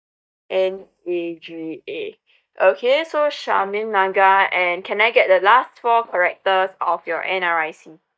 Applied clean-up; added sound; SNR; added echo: neural mask model DeepFilterNet 3.